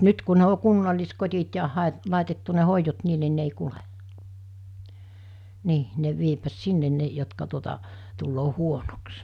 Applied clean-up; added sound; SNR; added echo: none; none; none; none.